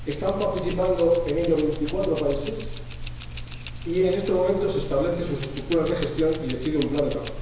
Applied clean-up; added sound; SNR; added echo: none; Keys jangling; 2 dB; reverberation time 1.0 s.